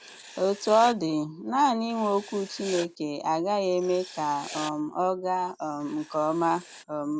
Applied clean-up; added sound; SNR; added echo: none; Writing; 18 dB; none.